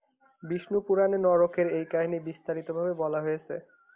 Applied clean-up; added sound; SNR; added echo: none; none; none; none.